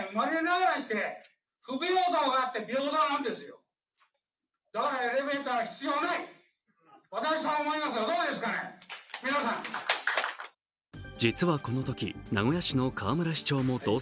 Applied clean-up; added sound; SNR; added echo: none; none; none; none.